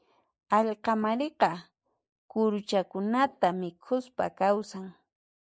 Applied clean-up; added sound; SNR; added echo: neural mask model Resemble Enhance denoiser.